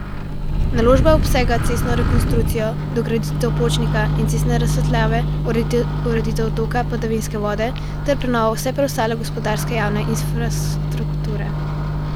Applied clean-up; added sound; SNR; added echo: none; Microwave oven; -3 dB; none.